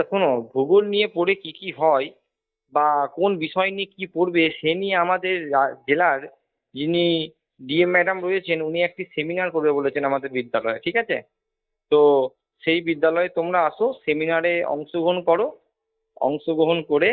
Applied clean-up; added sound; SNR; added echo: neural mask model DeepFilterNet 3.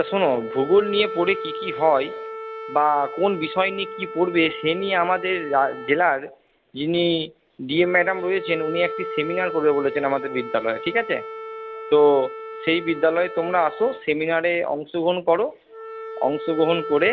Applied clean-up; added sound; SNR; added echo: none; Wind instrument, woodwind instrument; 11 dB; none.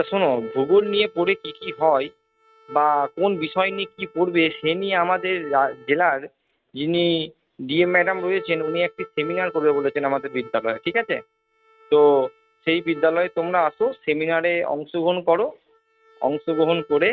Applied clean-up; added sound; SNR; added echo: neural mask model RNNoise.